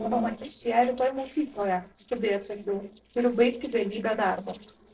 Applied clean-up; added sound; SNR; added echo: neural separator model SepFormer DNS4.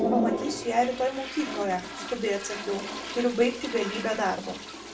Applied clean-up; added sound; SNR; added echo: none; Toilet flush; 5 dB; reverberation time 0.2 s.